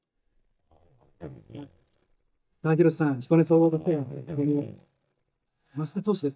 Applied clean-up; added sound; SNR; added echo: neural mask model DeepFilterNet 3.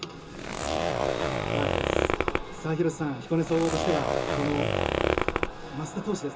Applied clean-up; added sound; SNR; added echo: none; Zipper (clothing); -3 dB; reverberation time 0.2 s.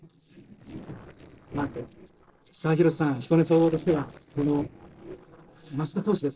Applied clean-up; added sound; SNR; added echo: neural separator model SepFormer DNS4.